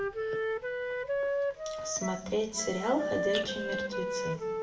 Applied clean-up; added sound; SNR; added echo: none; Wind instrument, woodwind instrument; -2 dB; reverberation time 1.3 s.